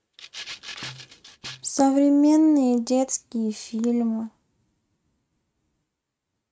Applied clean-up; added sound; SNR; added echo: neural mask model RNNoise.